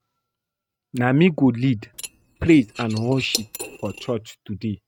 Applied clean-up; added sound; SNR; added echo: neural mask model RNNoise.